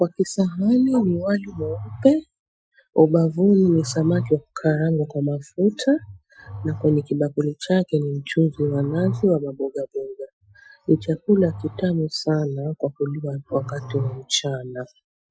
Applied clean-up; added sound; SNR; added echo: classical method Wiener filter.